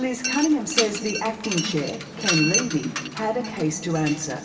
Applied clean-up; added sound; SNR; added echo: none; Mechanisms; 5 dB; reverberation time 2.9 s.